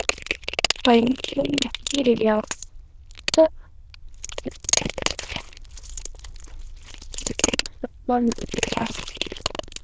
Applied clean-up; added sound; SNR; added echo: neural diffusion model UNIVERSE++.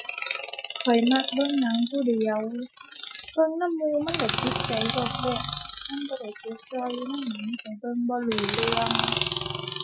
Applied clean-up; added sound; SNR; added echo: classical method Wiener filter.